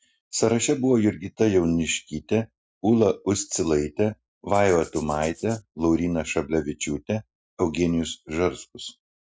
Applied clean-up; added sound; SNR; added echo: neural separator model SepFormer DNS4.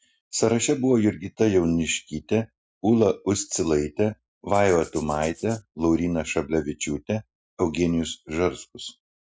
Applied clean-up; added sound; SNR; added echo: none; Rattle (instrument); 20 dB; none.